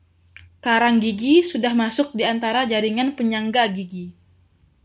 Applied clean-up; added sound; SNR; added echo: none; none; none; none.